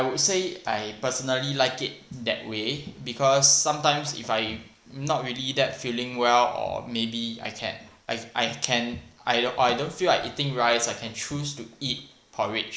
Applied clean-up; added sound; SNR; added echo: neural mask model Resemble Enhance denoiser.